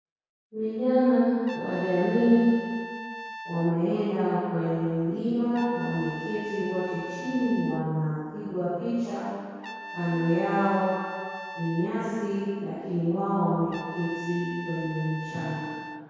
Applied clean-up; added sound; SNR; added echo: none; Trumpet; 14 dB; reverberation time 1.9 s.